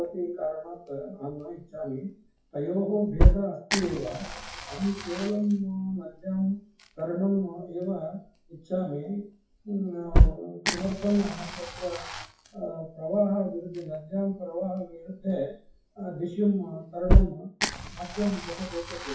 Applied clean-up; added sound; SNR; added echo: classical method WPE with log-MMSE.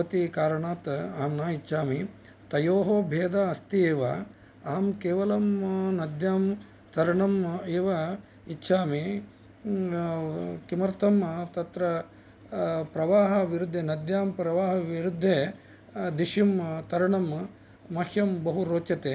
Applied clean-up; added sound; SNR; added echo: none; none; none; none.